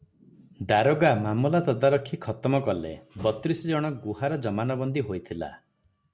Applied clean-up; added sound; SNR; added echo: none; none; none; none.